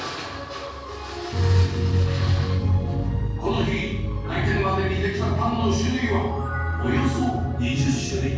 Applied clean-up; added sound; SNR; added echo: neural separator model SepFormer DNS4.